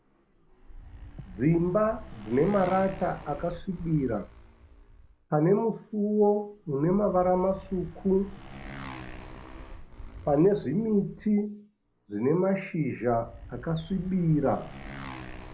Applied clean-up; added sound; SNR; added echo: none; Motorcycle; 16 dB; none.